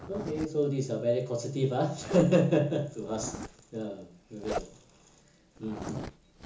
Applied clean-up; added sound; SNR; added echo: none; Zipper (clothing); 12 dB; reverberation time 0.7 s.